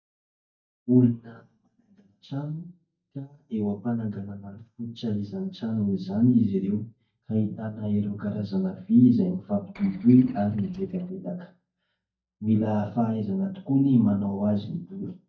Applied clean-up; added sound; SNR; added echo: neural mask model DeepFilterNet 3.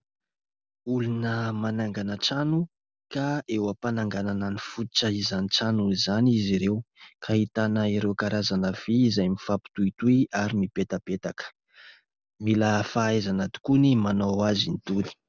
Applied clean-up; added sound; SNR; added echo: none; none; none; none.